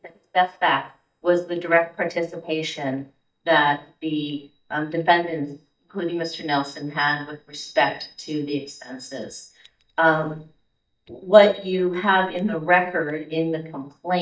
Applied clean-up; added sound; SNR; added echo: neural mask model DeepFilterNet 3.